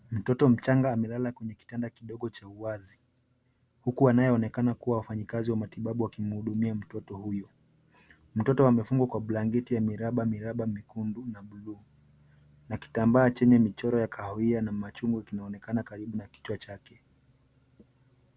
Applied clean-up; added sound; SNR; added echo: none; none; none; none.